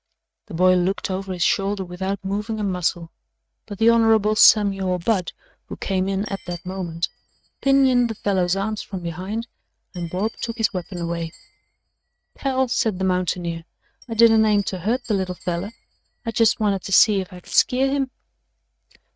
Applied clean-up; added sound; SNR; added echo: neural mask model RNNoise.